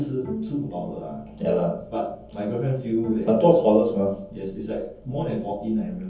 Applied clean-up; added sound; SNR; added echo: none; Bowed string instrument; 15 dB; reverberation time 0.7 s.